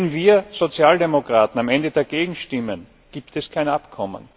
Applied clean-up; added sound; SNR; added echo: none; none; none; none.